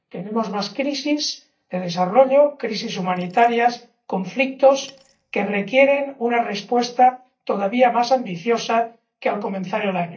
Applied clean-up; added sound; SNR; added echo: neural mask model DeepFilterNet 3.